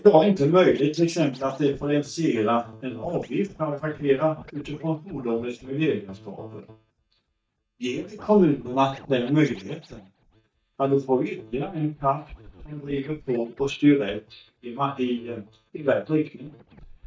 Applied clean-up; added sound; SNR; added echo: neural mask model DeepFilterNet 3.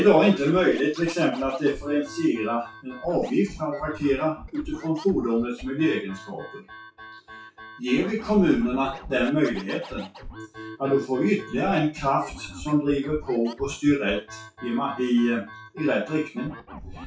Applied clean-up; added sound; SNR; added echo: classical method WPE with log-MMSE.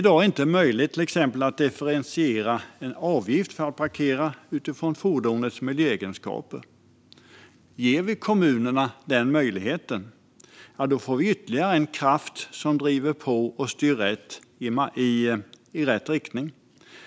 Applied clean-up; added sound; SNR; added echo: none; none; none; none.